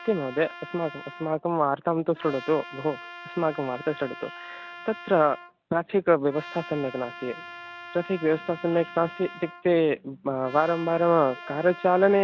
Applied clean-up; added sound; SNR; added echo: none; Trumpet; 16 dB; none.